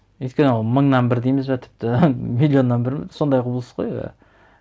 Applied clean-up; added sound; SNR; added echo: none; none; none; none.